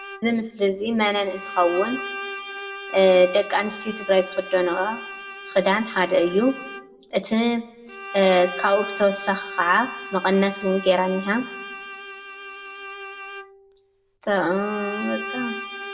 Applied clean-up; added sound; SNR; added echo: none; Bowed string instrument; 12 dB; reverberation time 0.7 s.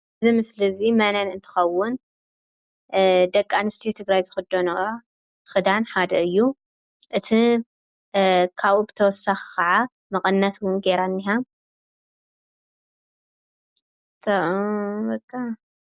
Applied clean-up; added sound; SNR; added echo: none; none; none; none.